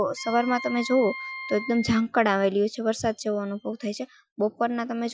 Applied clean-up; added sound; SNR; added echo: classical method Wiener filter.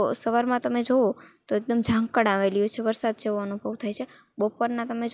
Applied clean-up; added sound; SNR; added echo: neural mask model Resemble Enhance denoiser.